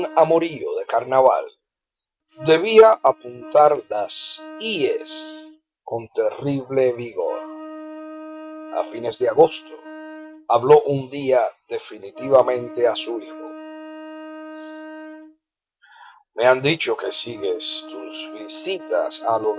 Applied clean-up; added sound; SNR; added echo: neural mask model RNNoise.